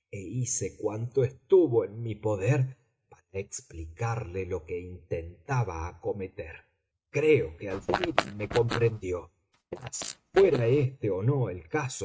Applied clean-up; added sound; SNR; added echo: neural mask model RNNoise.